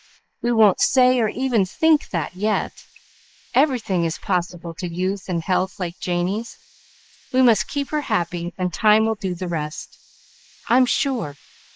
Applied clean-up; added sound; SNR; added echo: neural mask model Resemble Enhance denoiser.